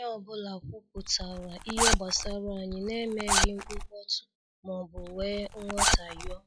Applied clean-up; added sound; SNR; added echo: classical method log-MMSE.